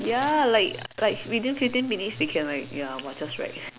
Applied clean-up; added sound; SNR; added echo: none; none; none; none.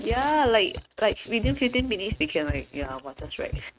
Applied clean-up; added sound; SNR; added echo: neural mask model RNNoise.